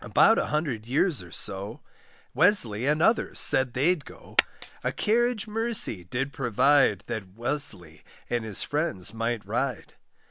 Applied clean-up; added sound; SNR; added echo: none; Glass; 5 dB; none.